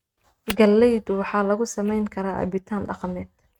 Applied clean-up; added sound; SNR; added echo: neural mask model RNNoise.